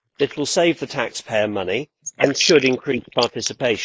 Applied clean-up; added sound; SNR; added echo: neural mask model Resemble Enhance denoiser.